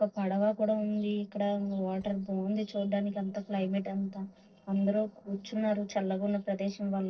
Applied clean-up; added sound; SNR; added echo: neural separator model SepFormer DNS4.